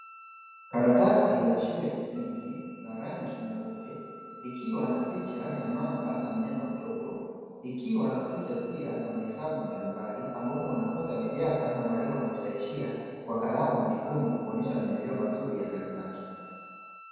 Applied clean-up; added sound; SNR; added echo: none; Wind instrument, woodwind instrument; 20 dB; reverberation time 2.0 s.